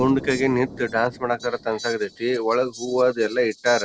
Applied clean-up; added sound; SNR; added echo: none; Explosion + Fowl; 15 dB; none.